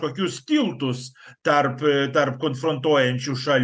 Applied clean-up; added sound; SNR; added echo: none; none; none; none.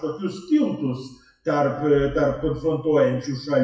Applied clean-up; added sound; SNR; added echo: classical method WPE with log-MMSE.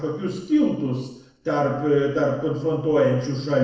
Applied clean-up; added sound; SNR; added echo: neural separator model SepFormer DNS4.